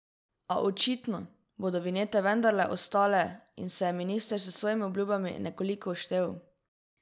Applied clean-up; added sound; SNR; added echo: none; none; none; none.